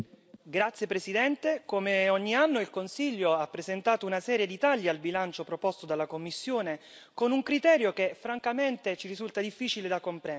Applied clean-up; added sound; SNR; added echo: none; none; none; none.